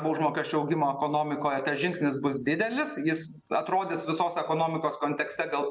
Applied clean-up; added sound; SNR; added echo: none; none; none; none.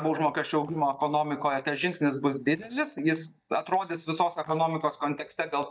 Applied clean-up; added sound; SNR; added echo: neural mask model DeepFilterNet 3.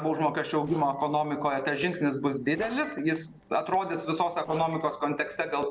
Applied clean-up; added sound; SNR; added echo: neural separator model SepFormer DNS4.